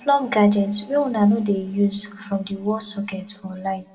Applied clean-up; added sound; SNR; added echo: none; none; none; reverberation time 1.2 s.